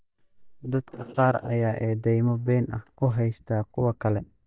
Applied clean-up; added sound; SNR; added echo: neural mask model DeepFilterNet 3.